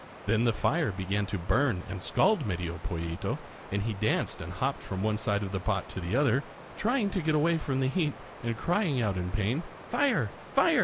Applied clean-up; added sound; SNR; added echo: none; Water; 17 dB; none.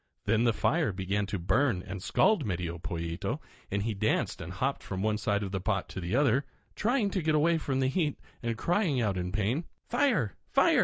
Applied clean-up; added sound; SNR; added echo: none; none; none; none.